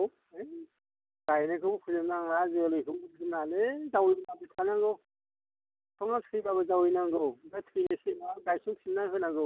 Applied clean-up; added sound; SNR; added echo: none; none; none; none.